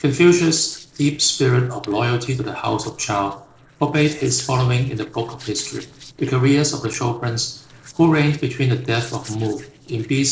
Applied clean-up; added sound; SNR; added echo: neural separator model SepFormer DNS4.